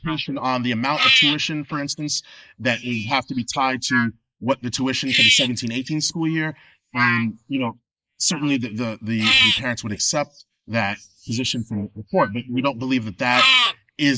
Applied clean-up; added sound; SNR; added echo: neural mask model Resemble Enhance denoiser.